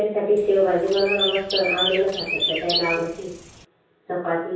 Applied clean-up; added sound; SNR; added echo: none; Chirp, tweet; 4 dB; reverberation time 0.6 s.